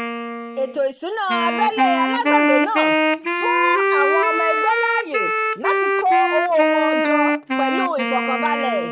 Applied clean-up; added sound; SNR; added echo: none; Wind instrument, woodwind instrument; -2 dB; none.